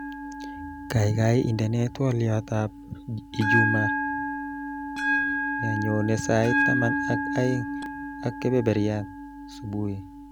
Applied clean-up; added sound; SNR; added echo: none; Bell; 3 dB; none.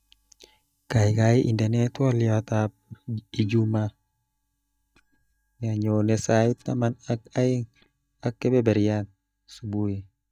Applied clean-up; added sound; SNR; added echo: neural mask model DeepFilterNet 3.